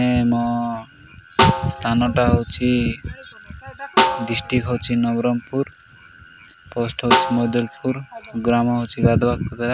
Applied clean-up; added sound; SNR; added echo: none; Snare drum; 4 dB; none.